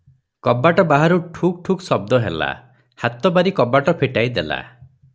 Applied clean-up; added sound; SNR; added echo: none; none; none; none.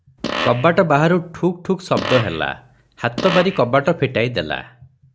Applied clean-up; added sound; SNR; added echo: none; Fart; 9 dB; none.